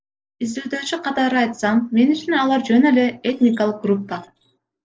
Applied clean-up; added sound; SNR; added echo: neural separator model SepFormer DNS4.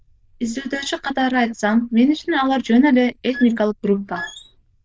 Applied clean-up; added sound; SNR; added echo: neural diffusion model UNIVERSE++.